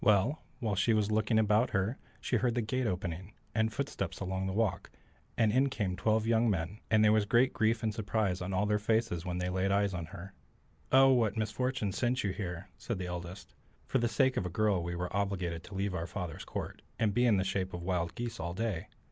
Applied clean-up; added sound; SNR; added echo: none; none; none; none.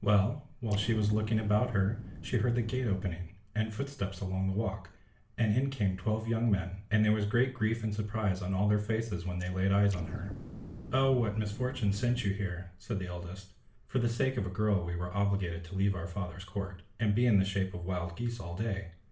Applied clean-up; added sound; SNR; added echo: none; Explosion; 12 dB; reverberation time 0.4 s.